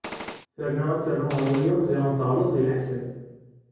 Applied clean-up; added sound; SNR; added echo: none; Gunshot, gunfire; 10 dB; reverberation time 1.3 s.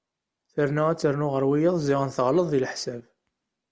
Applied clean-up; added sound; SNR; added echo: none; none; none; none.